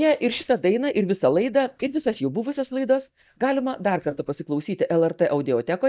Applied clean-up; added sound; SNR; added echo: neural mask model DeepFilterNet 3.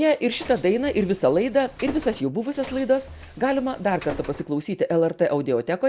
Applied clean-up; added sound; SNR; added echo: none; Bus; 17 dB; none.